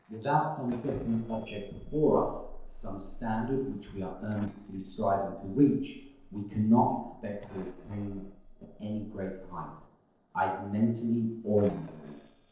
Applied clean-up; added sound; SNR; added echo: neural separator model SepFormer DNS4.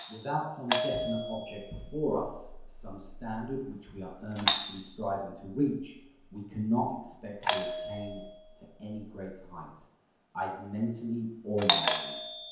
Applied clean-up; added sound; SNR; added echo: none; Doorbell; -3 dB; reverberation time 0.9 s.